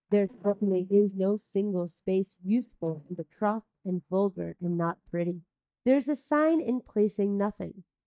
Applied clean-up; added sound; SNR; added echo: neural mask model DeepFilterNet 3.